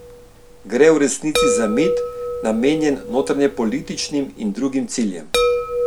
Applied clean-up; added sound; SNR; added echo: none; Chime; 4 dB; none.